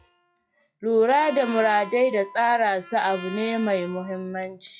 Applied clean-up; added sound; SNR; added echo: classical method log-MMSE.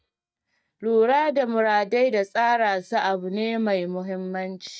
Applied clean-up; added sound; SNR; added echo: neural mask model DeepFilterNet 3.